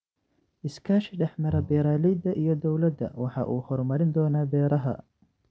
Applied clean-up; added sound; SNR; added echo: none; Bowed string instrument; 16 dB; none.